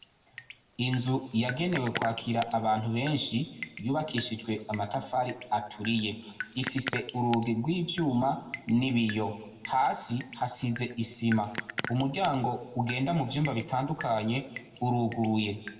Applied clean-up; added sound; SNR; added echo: none; Drip; 14 dB; reverberation time 1.1 s.